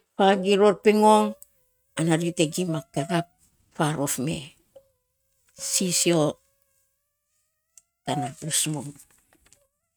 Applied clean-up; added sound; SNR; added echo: neural mask model RNNoise.